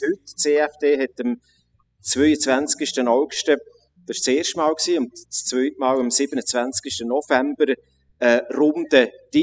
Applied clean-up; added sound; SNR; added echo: classical method spectral subtraction.